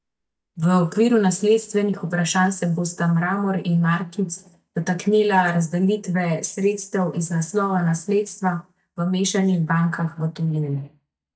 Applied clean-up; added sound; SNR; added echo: neural mask model DeepFilterNet 3.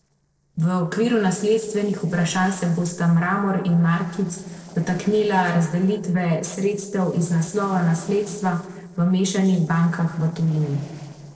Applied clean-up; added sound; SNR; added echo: neural separator model SepFormer DNS4.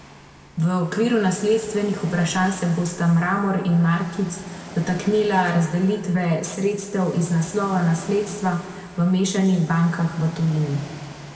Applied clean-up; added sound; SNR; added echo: none; Ocean; 20 dB; reverberation time 1.9 s.